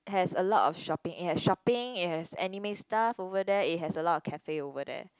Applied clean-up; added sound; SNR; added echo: none; none; none; none.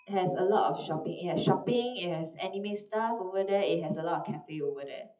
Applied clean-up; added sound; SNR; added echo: classical method WPE with log-MMSE.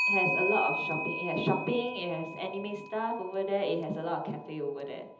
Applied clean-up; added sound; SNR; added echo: none; Clock; 4 dB; reverberation time 1.2 s.